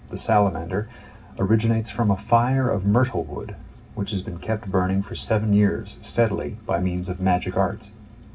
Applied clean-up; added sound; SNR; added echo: none; none; none; reverberation time 0.4 s.